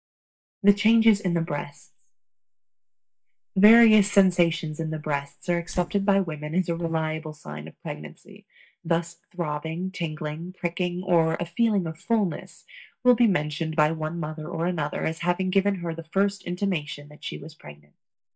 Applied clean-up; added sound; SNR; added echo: neural mask model DeepFilterNet 3.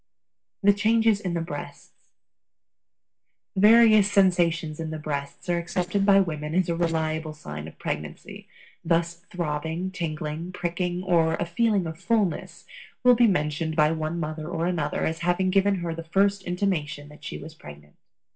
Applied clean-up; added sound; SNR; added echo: neural separator model SepFormer DNS4.